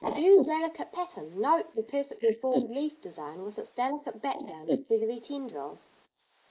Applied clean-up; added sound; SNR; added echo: neural mask model Resemble Enhance denoiser.